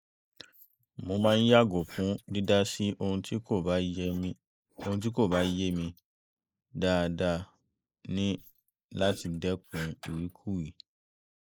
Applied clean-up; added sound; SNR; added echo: neural mask model Resemble Enhance denoiser.